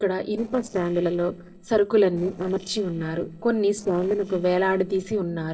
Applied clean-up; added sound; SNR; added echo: neural separator model SepFormer DNS4.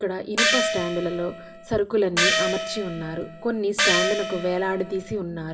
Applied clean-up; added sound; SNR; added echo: none; Gong; -1 dB; reverberation time 1.4 s.